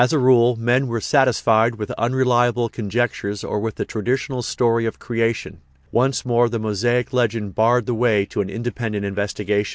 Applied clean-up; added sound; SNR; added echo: none; none; none; none.